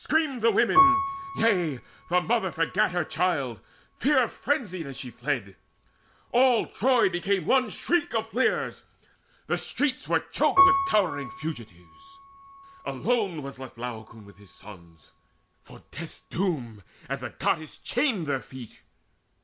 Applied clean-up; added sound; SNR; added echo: none; Piano; 5 dB; none.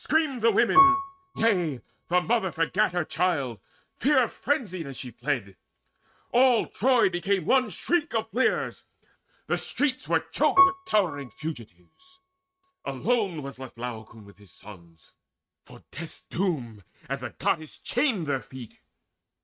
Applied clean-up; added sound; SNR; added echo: neural mask model RNNoise.